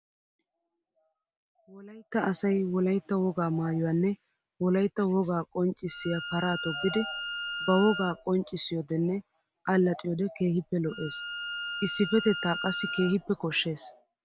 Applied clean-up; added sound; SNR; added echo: none; Bowed string instrument; 8 dB; none.